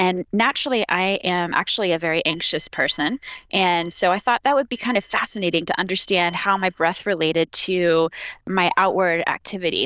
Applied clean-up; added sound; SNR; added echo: neural diffusion model UNIVERSE++.